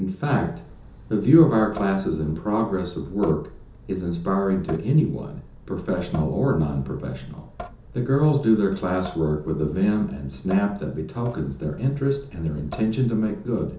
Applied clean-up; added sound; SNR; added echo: none; Drip / Sink (filling or washing) / Water tap, faucet; 18 dB; reverberation time 0.6 s.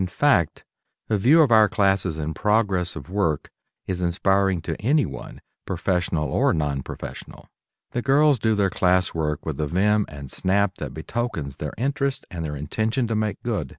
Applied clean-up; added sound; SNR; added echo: none; none; none; none.